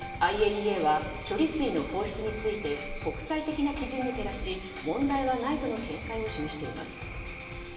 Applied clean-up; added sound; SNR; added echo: none; Cricket / Frog; 12 dB; reverberation time 1.3 s.